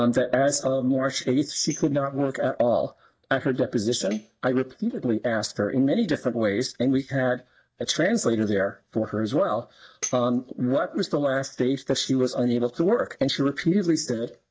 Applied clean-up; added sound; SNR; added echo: neural mask model DeepFilterNet 3.